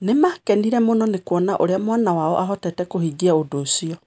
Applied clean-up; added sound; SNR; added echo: none; none; none; none.